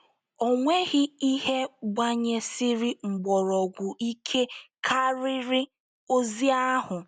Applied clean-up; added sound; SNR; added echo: none; none; none; none.